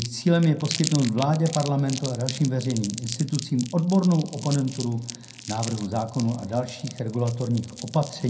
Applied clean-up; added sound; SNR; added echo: none; Crumpling, crinkling; 13 dB; reverberation time 0.2 s.